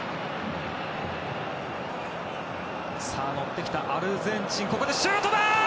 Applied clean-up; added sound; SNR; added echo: none; none; none; none.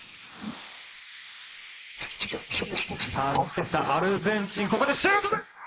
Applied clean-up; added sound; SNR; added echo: neural mask model Resemble Enhance denoiser.